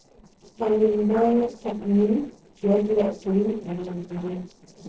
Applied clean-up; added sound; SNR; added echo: neural separator model SepFormer DNS4.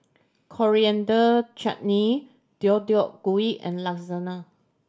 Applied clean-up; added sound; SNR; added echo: none; none; none; none.